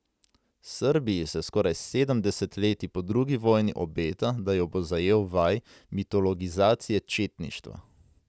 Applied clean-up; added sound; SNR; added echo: none; none; none; none.